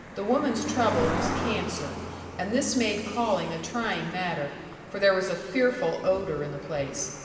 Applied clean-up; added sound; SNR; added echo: none; Cricket; 8 dB; reverberation time 2.6 s.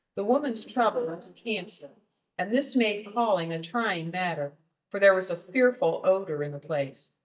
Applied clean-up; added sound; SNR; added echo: neural mask model DeepFilterNet 3.